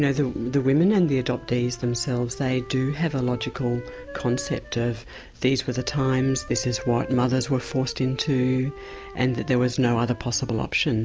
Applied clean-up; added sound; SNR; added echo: none; Wind instrument, woodwind instrument; 18 dB; none.